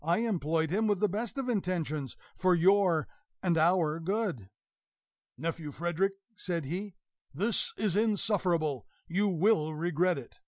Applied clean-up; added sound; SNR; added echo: none; none; none; none.